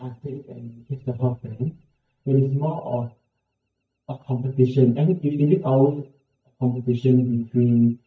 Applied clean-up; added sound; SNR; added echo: neural mask model DeepFilterNet 3.